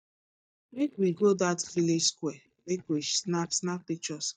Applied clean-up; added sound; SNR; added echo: neural mask model DeepFilterNet 3.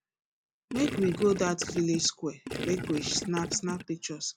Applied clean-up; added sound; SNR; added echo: none; Gurgling; 6 dB; none.